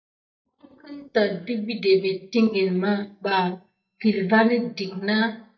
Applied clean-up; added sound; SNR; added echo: neural mask model DeepFilterNet 3.